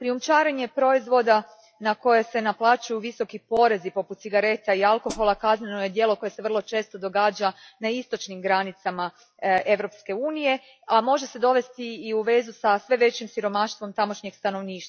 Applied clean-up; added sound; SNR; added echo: classical method log-MMSE.